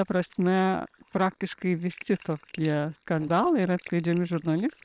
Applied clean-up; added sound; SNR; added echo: neural separator model SepFormer WHAM!.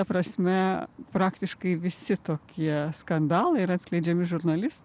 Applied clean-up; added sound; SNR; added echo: none; none; none; none.